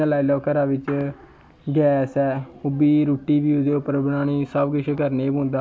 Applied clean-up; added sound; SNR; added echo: none; none; none; none.